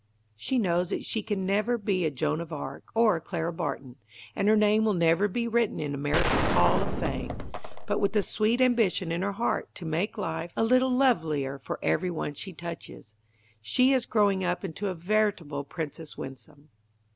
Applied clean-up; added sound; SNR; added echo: none; Gunshot, gunfire; 1 dB; none.